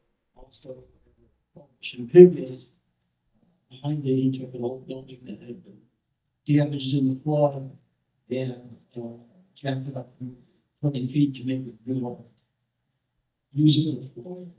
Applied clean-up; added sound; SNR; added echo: neural mask model DeepFilterNet 3.